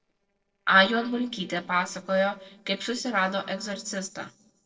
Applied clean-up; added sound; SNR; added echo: neural separator model SepFormer DNS4.